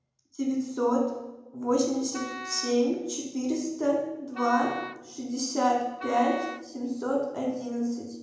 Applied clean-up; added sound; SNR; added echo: none; Wind instrument, woodwind instrument; 12 dB; reverberation time 0.9 s.